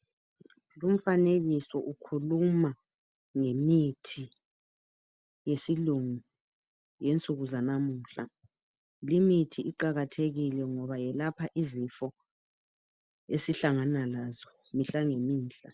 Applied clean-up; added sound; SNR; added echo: none; none; none; none.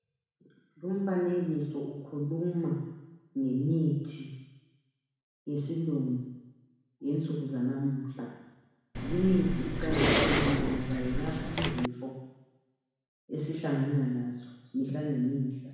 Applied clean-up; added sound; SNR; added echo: none; Respiratory sounds; -2 dB; reverberation time 1.1 s.